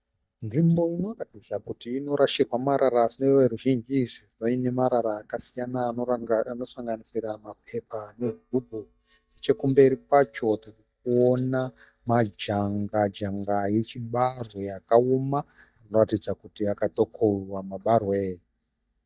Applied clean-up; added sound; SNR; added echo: neural mask model DeepFilterNet 3.